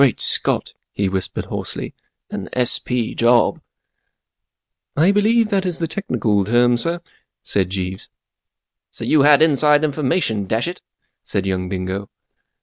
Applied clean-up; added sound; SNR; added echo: none; none; none; none.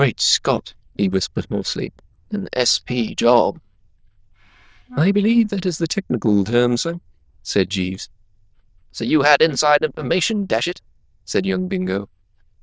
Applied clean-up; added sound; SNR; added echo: neural diffusion model UNIVERSE++.